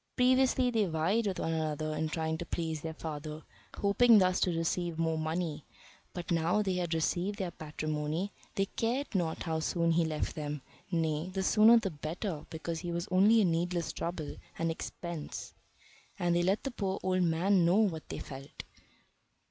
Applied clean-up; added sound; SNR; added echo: none; none; none; none.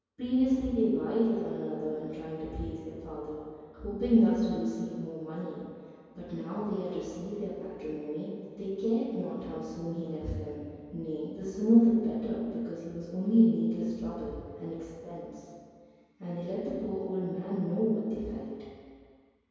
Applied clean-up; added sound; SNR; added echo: none; none; none; reverberation time 2.2 s.